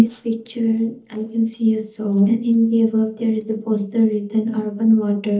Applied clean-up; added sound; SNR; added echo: neural mask model DeepFilterNet 3.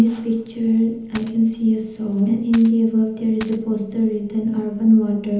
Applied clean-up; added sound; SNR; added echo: none; Coin (dropping); 17 dB; reverberation time 1.3 s.